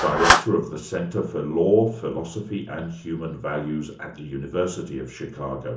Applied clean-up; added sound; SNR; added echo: none; Clapping; 3 dB; reverberation time 0.8 s.